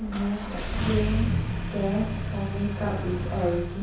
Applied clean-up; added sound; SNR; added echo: none; Engine starting; 0 dB; reverberation time 0.7 s.